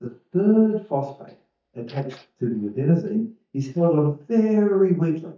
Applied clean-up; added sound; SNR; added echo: neural mask model DeepFilterNet 3.